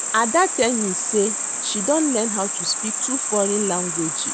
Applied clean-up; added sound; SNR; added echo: none; Cricket; 0 dB; none.